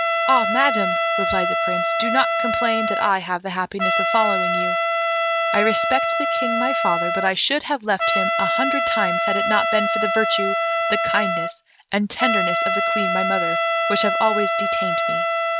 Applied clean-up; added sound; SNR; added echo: none; Trumpet; -3 dB; none.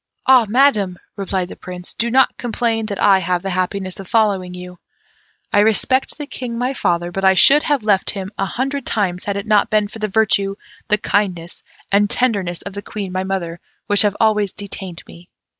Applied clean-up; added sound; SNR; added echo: none; none; none; none.